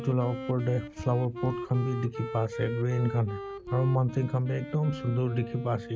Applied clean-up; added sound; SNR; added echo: none; Wind instrument, woodwind instrument; 10 dB; none.